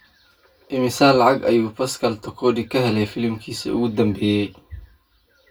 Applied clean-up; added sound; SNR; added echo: none; none; none; reverberation time 0.1 s.